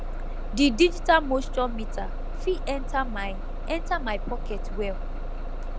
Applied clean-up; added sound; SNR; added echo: none; Bus; 2 dB; none.